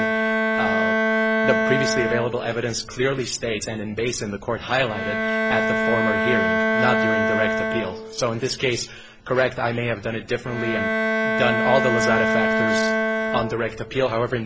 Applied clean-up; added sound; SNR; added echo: none; Bowed string instrument; -2 dB; none.